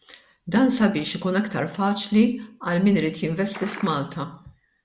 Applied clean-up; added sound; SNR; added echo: none; Liquid; 14 dB; none.